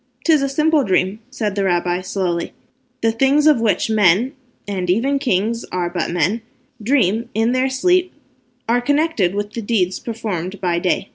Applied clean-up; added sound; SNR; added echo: none; none; none; none.